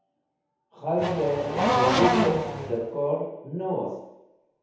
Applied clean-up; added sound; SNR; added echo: none; Race car, auto racing / Accelerating, revving, vroom; -3 dB; reverberation time 0.9 s.